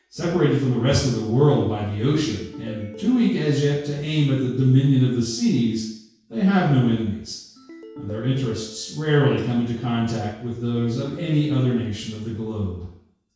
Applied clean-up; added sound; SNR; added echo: none; Ringtone; 19 dB; reverberation time 0.6 s.